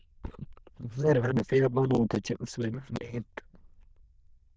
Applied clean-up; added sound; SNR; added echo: neural diffusion model UNIVERSE++.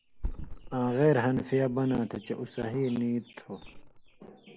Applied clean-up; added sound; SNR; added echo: none; Thump, thud; 13 dB; none.